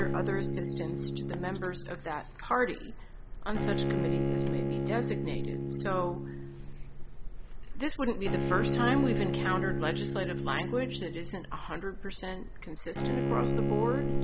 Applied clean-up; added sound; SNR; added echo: none; Bowed string instrument; 0 dB; none.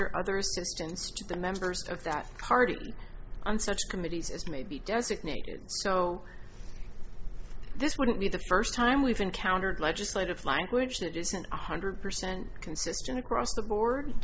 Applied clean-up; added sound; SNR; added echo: none; none; none; none.